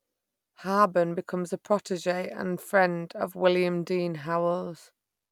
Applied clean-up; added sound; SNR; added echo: none; none; none; none.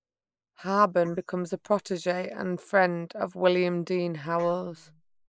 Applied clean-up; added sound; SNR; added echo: neural mask model Resemble Enhance denoiser.